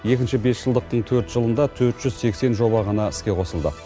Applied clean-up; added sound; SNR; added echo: none; none; none; none.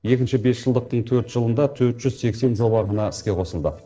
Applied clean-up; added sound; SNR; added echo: neural separator model SepFormer DNS4.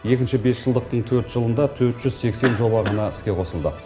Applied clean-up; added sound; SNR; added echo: none; Cough; 10 dB; reverberation time 3.0 s.